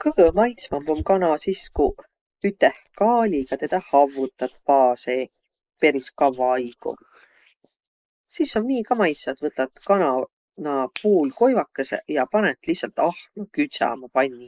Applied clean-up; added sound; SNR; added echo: neural mask model Resemble Enhance denoiser.